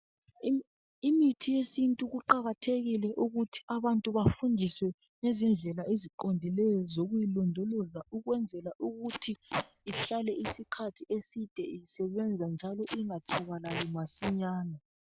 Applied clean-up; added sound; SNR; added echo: none; Packing tape, duct tape; 9 dB; none.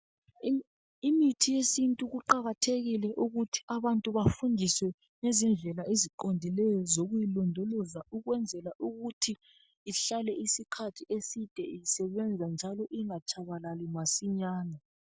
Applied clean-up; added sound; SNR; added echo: none; none; none; none.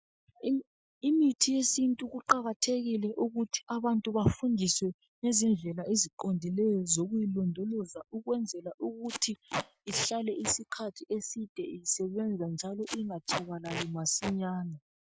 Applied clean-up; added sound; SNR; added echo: classical method Wiener filter.